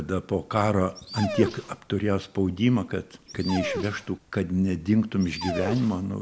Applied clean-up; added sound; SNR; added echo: none; Dog; 10 dB; none.